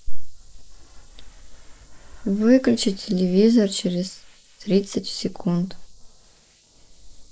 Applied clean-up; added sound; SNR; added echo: neural mask model Resemble Enhance denoiser.